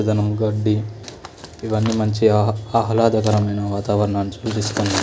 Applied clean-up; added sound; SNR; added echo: none; none; none; none.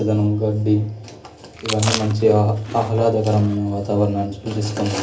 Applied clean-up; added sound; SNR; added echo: none; Chewing, mastication; 12 dB; reverberation time 0.3 s.